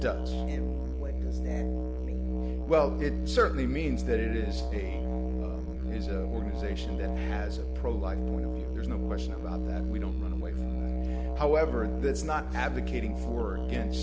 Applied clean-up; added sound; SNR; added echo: none; Musical instrument; -3 dB; none.